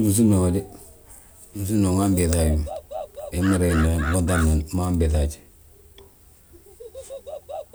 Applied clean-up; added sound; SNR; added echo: none; Animal; 15 dB; none.